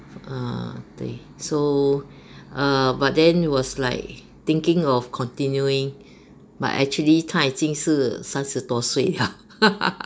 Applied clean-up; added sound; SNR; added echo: none; none; none; none.